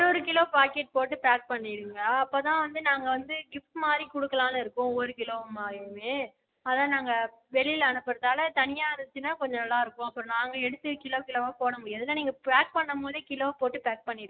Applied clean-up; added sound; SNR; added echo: none; none; none; none.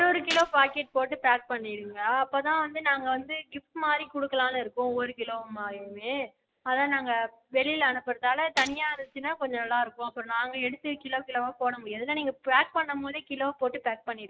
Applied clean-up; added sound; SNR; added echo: none; Gunshot, gunfire; 12 dB; none.